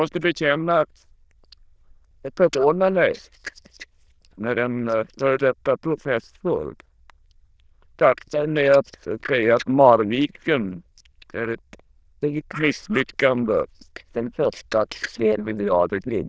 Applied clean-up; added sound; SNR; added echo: neural diffusion model UNIVERSE++.